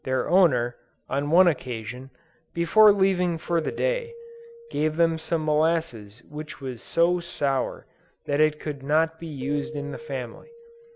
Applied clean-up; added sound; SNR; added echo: none; Keyboard (musical); 19 dB; none.